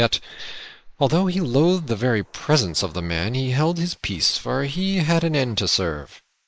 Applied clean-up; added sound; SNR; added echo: neural mask model Resemble Enhance denoiser.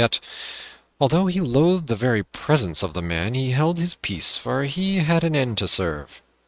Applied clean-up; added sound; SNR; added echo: neural mask model RNNoise.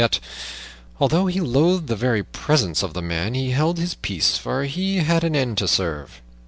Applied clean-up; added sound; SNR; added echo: none; none; none; none.